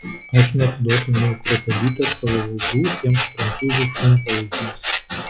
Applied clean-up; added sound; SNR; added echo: classical method log-MMSE.